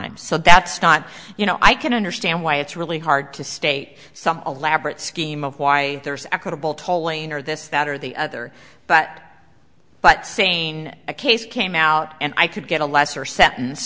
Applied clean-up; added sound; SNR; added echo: none; none; none; none.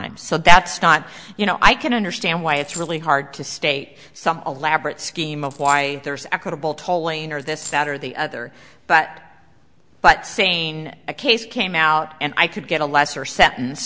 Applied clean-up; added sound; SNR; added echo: none; Coin (dropping); 17 dB; none.